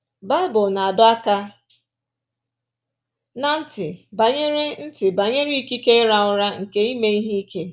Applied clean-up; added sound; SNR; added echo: none; none; none; none.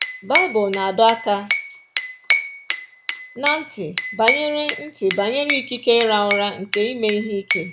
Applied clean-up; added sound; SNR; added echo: none; Glass / Bell; 4 dB; none.